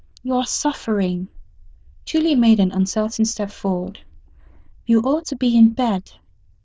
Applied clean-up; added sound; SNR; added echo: neural diffusion model UNIVERSE++.